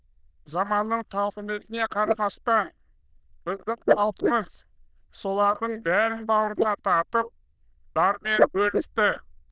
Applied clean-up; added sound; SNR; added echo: neural diffusion model UNIVERSE++.